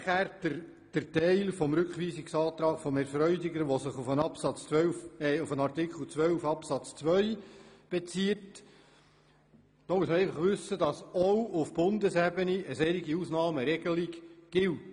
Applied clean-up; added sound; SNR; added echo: none; none; none; none.